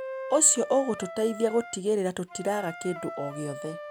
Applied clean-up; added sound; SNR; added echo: none; Wind instrument, woodwind instrument; 12 dB; none.